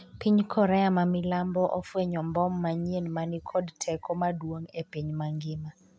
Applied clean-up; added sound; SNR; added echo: none; none; none; none.